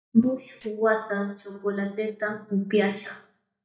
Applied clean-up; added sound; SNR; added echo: neural mask model DeepFilterNet 3.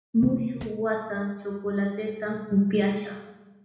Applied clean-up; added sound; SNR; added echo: none; Tap; 18 dB; reverberation time 1.0 s.